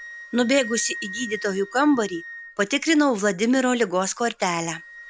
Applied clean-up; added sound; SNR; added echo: none; Wind instrument, woodwind instrument; 16 dB; none.